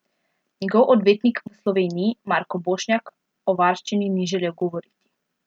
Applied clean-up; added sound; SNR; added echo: none; none; none; none.